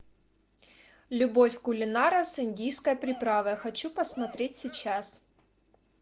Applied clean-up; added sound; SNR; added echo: neural separator model SepFormer DNS4.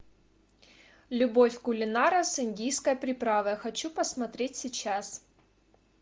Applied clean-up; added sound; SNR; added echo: none; none; none; none.